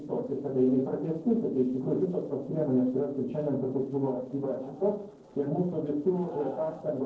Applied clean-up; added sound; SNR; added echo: neural separator model SepFormer DNS4.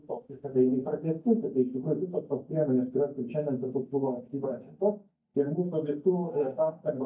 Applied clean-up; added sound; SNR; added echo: neural mask model DeepFilterNet 3.